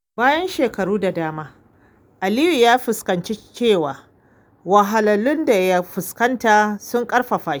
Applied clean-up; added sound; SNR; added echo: none; none; none; none.